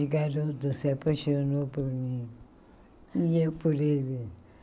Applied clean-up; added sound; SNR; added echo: none; none; none; none.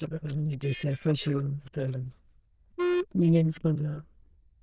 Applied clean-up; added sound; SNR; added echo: neural diffusion model UNIVERSE++.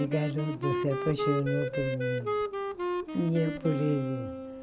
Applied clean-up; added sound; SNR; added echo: none; Wind instrument, woodwind instrument; 2 dB; none.